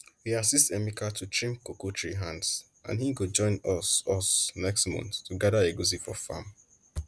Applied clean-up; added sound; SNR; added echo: none; none; none; none.